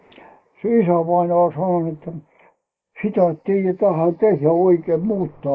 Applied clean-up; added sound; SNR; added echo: neural mask model Resemble Enhance denoiser.